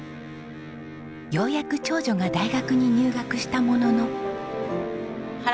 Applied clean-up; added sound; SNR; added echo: none; Electric guitar; 14 dB; none.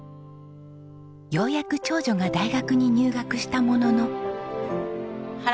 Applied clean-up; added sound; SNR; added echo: none; none; none; none.